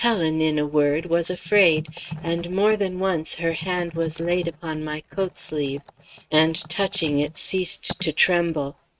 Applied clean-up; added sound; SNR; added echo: neural mask model RNNoise.